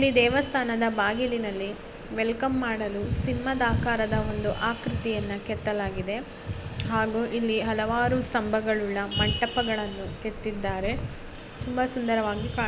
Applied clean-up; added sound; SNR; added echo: none; Zipper (clothing); 17 dB; none.